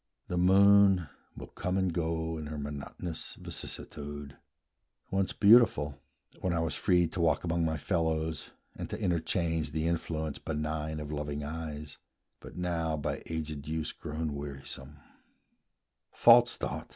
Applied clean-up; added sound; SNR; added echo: none; none; none; none.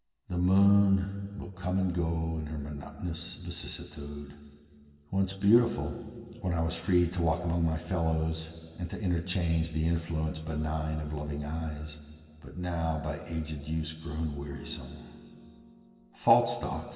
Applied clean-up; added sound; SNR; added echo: none; Piano; 19 dB; reverberation time 2.6 s.